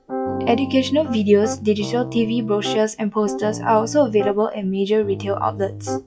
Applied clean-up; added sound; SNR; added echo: classical method log-MMSE.